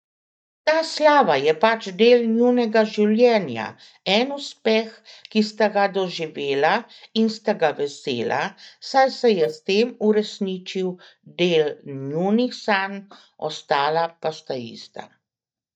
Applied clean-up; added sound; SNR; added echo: neural mask model DeepFilterNet 3.